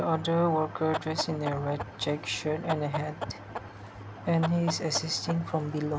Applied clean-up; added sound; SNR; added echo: none; Chicken, rooster; 10 dB; none.